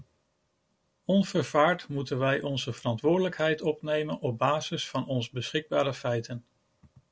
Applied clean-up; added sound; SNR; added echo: none; none; none; none.